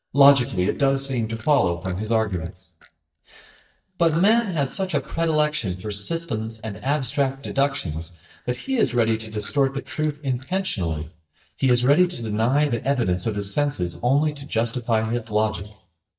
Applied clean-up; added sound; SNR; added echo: neural mask model DeepFilterNet 3.